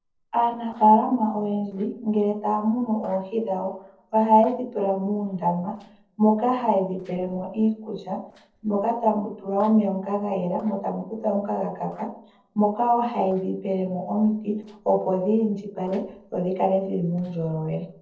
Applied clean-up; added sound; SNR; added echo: neural separator model SepFormer DNS4.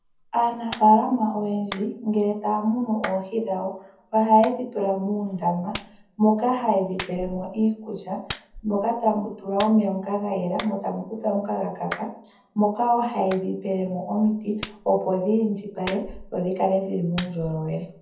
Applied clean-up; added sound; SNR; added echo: none; Clapping; 17 dB; reverberation time 0.6 s.